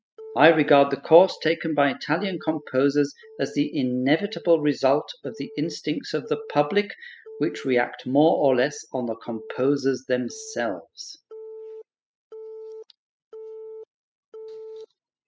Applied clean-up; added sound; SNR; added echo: classical method spectral subtraction.